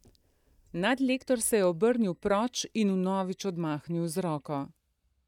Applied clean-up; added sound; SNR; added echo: neural mask model DeepFilterNet 3.